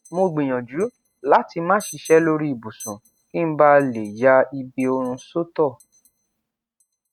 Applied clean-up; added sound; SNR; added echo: neural mask model RNNoise.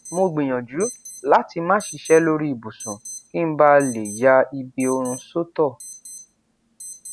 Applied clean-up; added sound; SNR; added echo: none; Alarm; 17 dB; none.